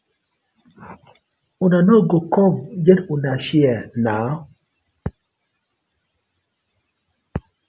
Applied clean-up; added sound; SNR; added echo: none; none; none; none.